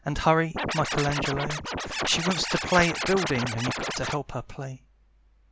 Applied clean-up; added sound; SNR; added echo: none; Scratching (performance technique); 3 dB; none.